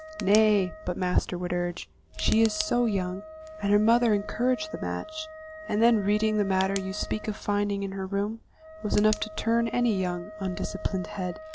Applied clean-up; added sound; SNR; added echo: none; Tick + Wind instrument, woodwind instrument; 15 dB; none.